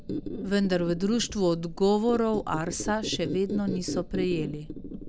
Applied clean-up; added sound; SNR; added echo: none; Squeak; 8 dB; none.